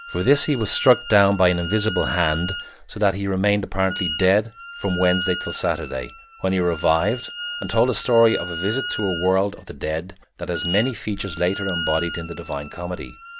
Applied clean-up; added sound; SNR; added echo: none; Wind instrument, woodwind instrument; 10 dB; none.